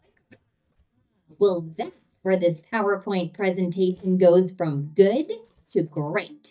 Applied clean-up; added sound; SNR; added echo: neural mask model DeepFilterNet 3.